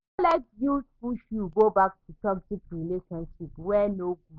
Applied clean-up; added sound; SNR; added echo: none; none; none; none.